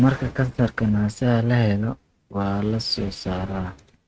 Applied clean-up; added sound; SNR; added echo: neural mask model RNNoise.